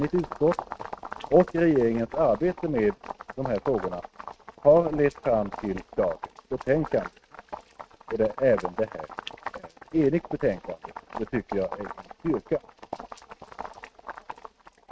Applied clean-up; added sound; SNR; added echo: neural mask model RNNoise.